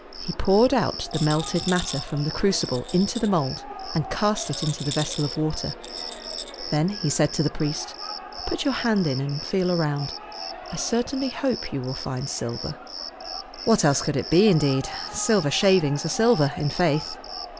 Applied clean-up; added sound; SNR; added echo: none; Cricket + Rattle; 11 dB; none.